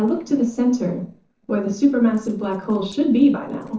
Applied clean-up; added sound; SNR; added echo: neural separator model SepFormer DNS4.